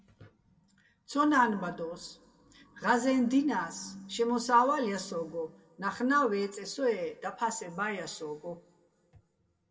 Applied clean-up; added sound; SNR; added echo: none; none; none; reverberation time 0.9 s.